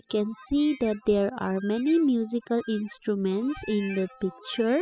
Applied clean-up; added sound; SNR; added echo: classical method spectral subtraction.